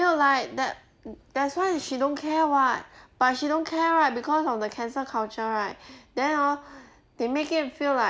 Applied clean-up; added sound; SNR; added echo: none; none; none; none.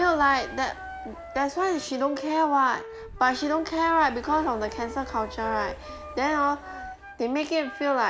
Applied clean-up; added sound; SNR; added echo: none; Wind instrument, woodwind instrument + Breathing; 14 dB; none.